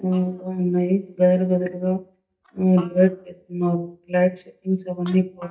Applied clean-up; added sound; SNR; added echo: neural mask model DeepFilterNet 3.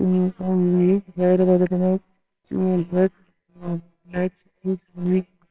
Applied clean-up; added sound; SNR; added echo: neural separator model SepFormer WHAMR!.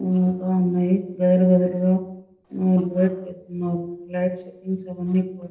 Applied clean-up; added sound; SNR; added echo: neural separator model SepFormer DNS4.